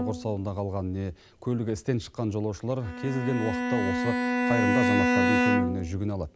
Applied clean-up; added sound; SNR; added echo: none; Bowed string instrument; -2 dB; none.